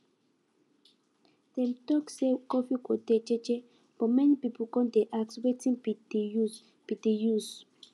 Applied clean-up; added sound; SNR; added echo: none; none; none; none.